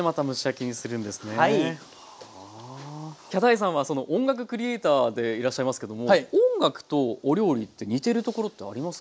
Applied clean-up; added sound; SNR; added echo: none; none; none; none.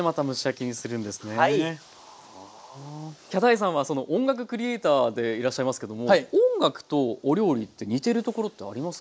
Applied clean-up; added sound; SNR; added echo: neural mask model Resemble Enhance denoiser.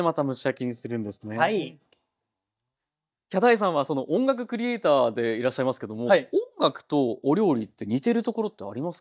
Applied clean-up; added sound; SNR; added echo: neural mask model DeepFilterNet 3.